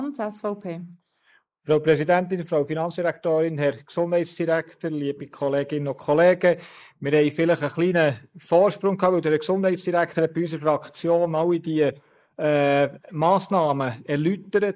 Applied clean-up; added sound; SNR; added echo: neural mask model Resemble Enhance denoiser.